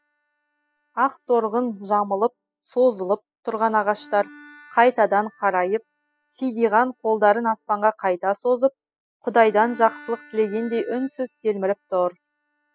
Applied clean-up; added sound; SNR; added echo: classical method spectral subtraction.